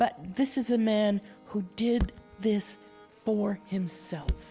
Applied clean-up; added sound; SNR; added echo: none; Thump, thud; 11 dB; none.